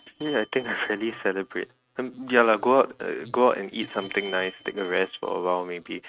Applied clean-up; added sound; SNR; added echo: neural mask model RNNoise.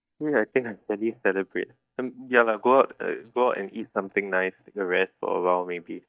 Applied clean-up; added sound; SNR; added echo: neural mask model DeepFilterNet 3.